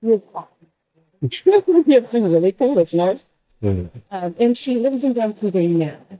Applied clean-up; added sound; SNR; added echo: neural mask model DeepFilterNet 3.